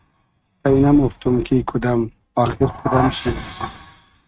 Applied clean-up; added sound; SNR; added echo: neural mask model RNNoise.